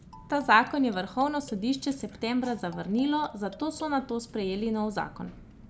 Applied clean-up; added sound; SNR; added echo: none; Car + Marimba, xylophone; 20 dB; none.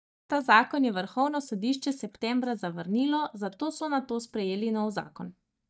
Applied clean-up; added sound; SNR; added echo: neural mask model DeepFilterNet 3.